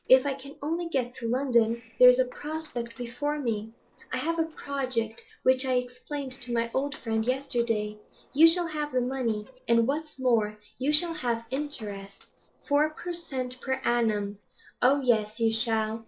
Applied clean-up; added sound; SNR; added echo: neural separator model SepFormer DNS4.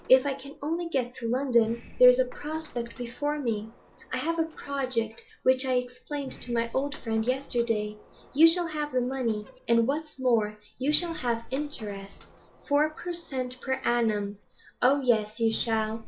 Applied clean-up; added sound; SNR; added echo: none; Sliding door; 20 dB; reverberation time 0.3 s.